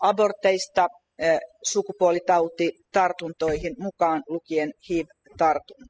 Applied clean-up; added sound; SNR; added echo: classical method spectral subtraction.